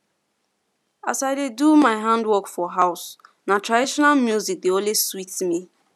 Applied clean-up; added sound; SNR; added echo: none; none; none; none.